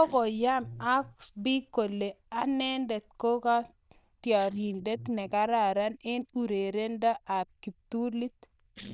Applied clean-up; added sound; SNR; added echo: neural diffusion model UNIVERSE++.